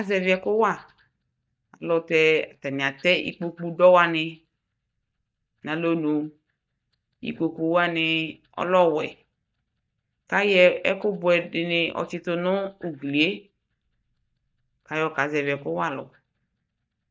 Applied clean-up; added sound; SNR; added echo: neural mask model DeepFilterNet 3.